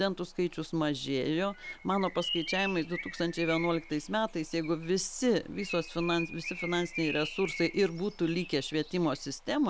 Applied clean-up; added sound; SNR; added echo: none; Bird; 12 dB; none.